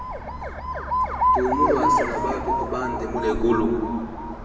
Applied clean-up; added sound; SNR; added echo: none; Alarm; -2 dB; reverberation time 2.5 s.